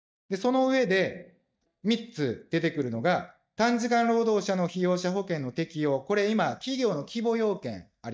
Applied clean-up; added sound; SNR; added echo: neural mask model DeepFilterNet 3.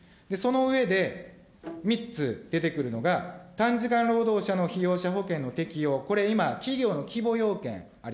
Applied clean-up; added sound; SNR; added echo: none; Bowed string instrument; 19 dB; none.